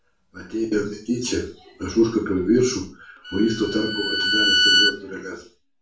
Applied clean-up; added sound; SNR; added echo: none; Bowed string instrument; -2 dB; reverberation time 0.4 s.